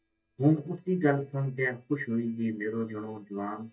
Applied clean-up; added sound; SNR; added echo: neural mask model DeepFilterNet 3.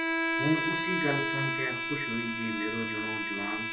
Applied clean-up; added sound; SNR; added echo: none; Bowed string instrument; -2 dB; reverberation time 0.3 s.